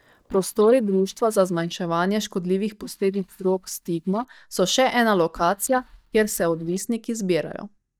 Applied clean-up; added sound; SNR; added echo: neural mask model DeepFilterNet 3.